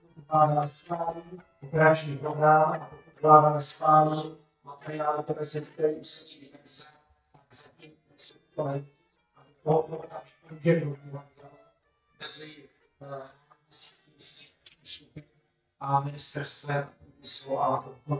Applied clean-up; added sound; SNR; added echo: neural mask model DeepFilterNet 3.